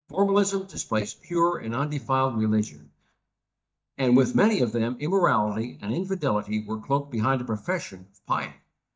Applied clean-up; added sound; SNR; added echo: neural mask model DeepFilterNet 3.